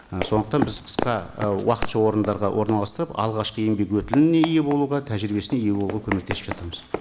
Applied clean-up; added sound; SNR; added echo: none; Run; 10 dB; none.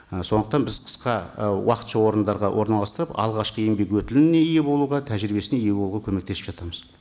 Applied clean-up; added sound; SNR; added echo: none; none; none; none.